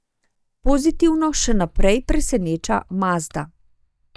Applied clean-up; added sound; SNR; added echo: neural mask model DeepFilterNet 3.